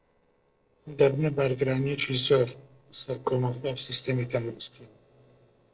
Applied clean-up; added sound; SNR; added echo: neural separator model SepFormer DNS4.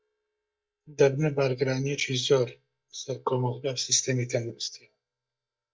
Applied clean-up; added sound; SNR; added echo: neural mask model DeepFilterNet 3.